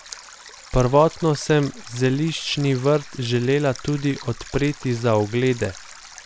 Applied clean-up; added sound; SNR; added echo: none; Stream; 19 dB; none.